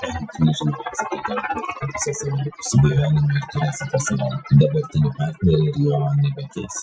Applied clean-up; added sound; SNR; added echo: classical method Wiener filter.